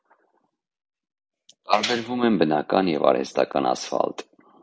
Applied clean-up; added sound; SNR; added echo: none; none; none; none.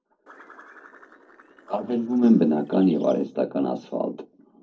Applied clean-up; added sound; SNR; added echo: neural separator model SepFormer DNS4.